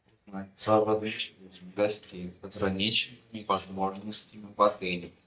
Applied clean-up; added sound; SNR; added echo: neural mask model DeepFilterNet 3.